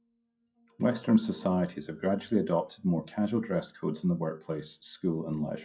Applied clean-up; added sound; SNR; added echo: classical method WPE with log-MMSE.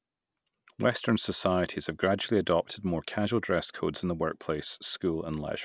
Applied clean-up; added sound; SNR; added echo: none; none; none; none.